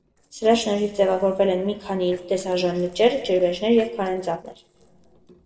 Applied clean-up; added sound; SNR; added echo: neural separator model SepFormer DNS4.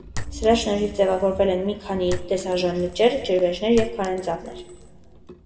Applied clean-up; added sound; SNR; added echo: none; Chink, clink; 12 dB; reverberation time 1.7 s.